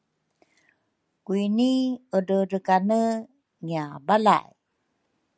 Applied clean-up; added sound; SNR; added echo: none; none; none; none.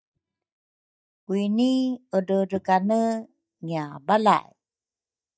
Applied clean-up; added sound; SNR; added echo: neural mask model DeepFilterNet 3.